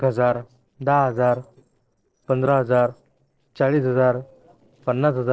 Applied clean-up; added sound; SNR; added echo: neural separator model SepFormer DNS4.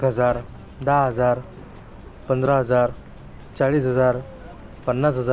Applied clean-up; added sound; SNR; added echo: none; Car; 16 dB; none.